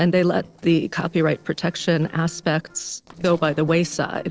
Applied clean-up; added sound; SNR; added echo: neural separator model SepFormer DNS4.